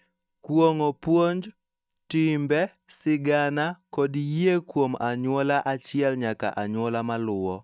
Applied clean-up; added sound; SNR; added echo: neural mask model DeepFilterNet 3.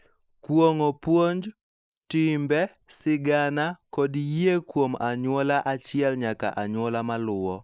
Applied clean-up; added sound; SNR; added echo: neural mask model Resemble Enhance denoiser.